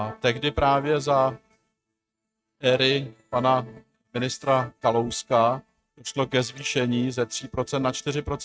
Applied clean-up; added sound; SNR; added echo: neural mask model RNNoise.